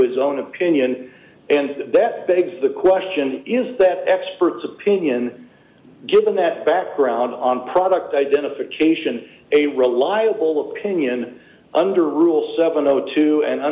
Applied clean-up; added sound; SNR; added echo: none; none; none; none.